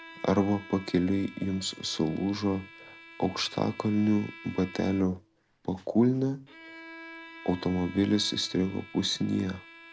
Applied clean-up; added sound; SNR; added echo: none; Bowed string instrument; 19 dB; none.